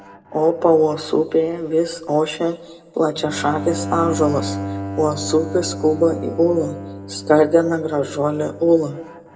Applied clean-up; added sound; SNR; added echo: none; Bowed string instrument; 11 dB; reverberation time 1.0 s.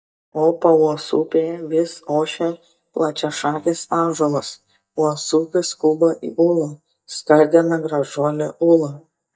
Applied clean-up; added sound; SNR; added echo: neural mask model DeepFilterNet 3.